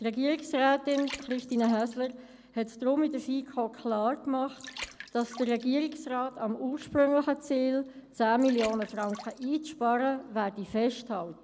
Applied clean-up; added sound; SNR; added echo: none; Water; 20 dB; none.